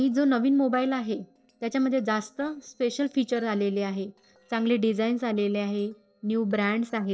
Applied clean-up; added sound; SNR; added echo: neural separator model SepFormer DNS4.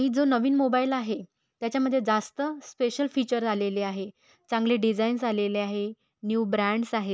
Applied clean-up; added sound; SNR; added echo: none; none; none; none.